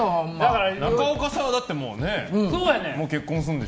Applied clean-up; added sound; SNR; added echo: none; Scratching (performance technique); 15 dB; none.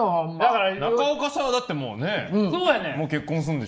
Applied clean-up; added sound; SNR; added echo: neural mask model Resemble Enhance denoiser.